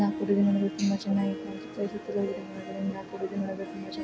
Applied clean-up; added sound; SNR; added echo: none; Harp; 11 dB; none.